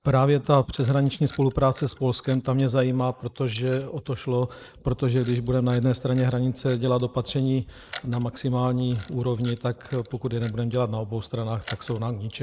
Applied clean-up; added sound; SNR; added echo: neural mask model Resemble Enhance denoiser.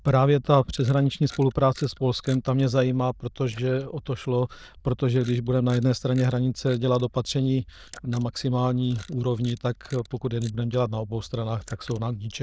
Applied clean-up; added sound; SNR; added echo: neural diffusion model UNIVERSE++.